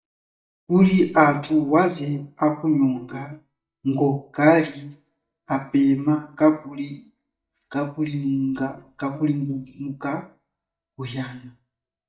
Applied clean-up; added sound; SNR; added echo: neural mask model DeepFilterNet 3.